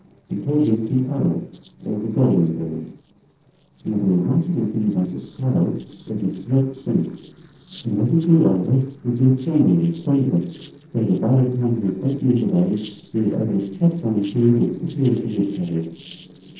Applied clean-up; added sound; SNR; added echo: neural separator model SepFormer DNS4.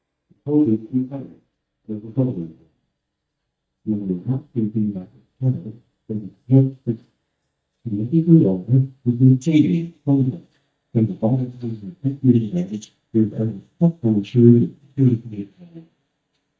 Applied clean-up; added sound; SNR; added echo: neural mask model DeepFilterNet 3.